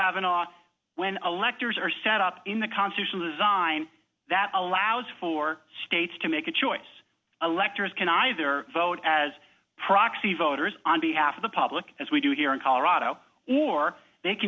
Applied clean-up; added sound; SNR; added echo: none; none; none; none.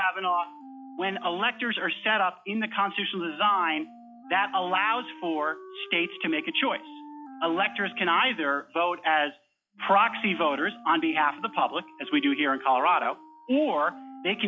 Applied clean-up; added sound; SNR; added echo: classical method log-MMSE.